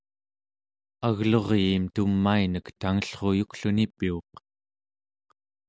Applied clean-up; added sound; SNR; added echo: none; none; none; none.